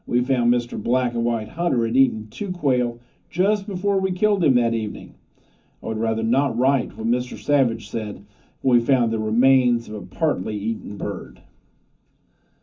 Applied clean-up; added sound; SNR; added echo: none; none; none; reverberation time 0.3 s.